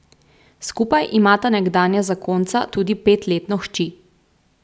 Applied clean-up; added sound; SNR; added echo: none; none; none; none.